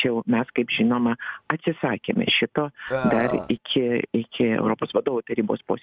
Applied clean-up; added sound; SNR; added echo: neural mask model RNNoise.